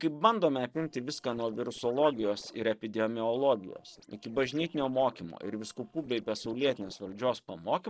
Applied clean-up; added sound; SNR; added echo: neural separator model SepFormer DNS4.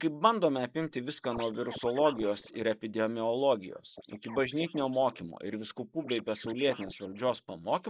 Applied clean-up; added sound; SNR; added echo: neural mask model Resemble Enhance denoiser.